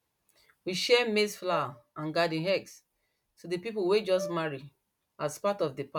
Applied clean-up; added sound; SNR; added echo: none; Brass instrument; 14 dB; none.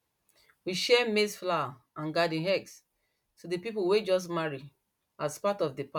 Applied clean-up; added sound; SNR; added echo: none; none; none; none.